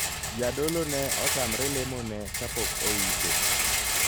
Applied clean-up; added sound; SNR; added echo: none; Rattle; -5 dB; none.